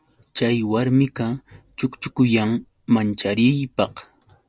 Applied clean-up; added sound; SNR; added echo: none; none; none; none.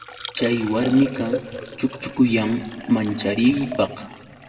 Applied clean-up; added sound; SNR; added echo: none; Liquid; 12 dB; reverberation time 1.9 s.